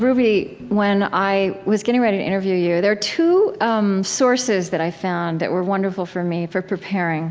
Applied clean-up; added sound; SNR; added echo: none; none; none; none.